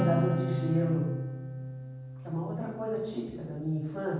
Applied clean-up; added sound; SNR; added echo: none; Acoustic guitar; 3 dB; reverberation time 1.2 s.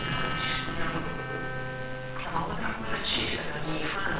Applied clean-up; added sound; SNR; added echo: neural separator model SepFormer WHAMR!.